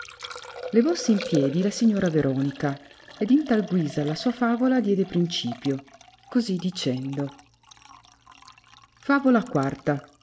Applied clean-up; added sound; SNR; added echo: none; Liquid; 16 dB; none.